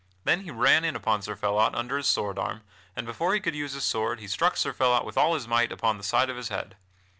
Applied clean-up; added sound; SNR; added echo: none; none; none; none.